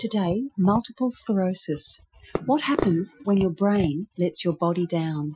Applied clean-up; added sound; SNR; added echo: classical method Wiener filter.